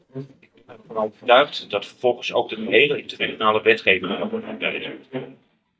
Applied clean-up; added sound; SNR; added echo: neural mask model DeepFilterNet 3.